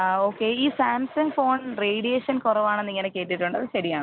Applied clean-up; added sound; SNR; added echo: none; none; none; none.